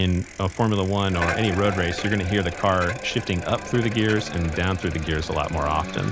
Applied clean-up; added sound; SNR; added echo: none; Bicycle; 11 dB; none.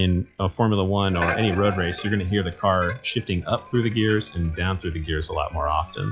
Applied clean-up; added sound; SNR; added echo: classical method log-MMSE.